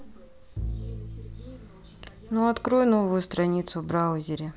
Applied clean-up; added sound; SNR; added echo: none; Bowed string instrument; 11 dB; none.